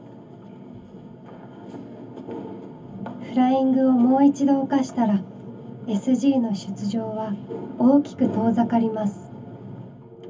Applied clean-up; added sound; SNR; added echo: none; none; none; reverberation time 0.3 s.